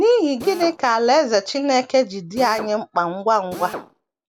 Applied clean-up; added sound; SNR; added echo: none; Drill; 15 dB; none.